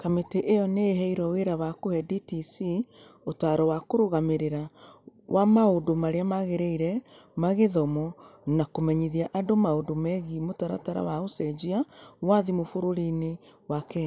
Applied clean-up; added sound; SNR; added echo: none; none; none; none.